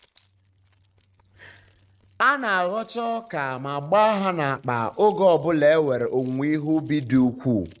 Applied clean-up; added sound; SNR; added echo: neural mask model RNNoise.